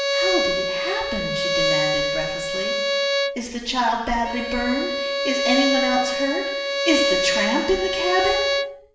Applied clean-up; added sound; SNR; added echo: none; Bowed string instrument; -2 dB; reverberation time 0.9 s.